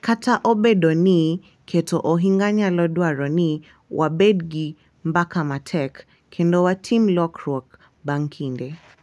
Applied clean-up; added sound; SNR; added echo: none; none; none; none.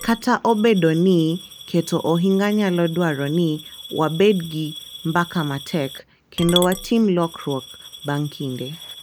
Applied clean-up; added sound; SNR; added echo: none; Coin (dropping) / Glass; 15 dB; none.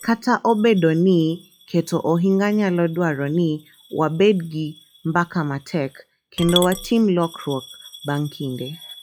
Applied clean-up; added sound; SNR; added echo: classical method log-MMSE.